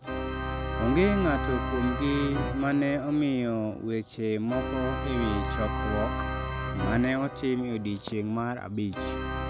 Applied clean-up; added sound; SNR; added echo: none; Organ; 3 dB; none.